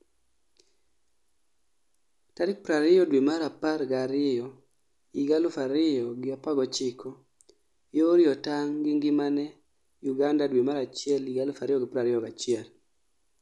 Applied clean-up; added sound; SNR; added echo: none; none; none; none.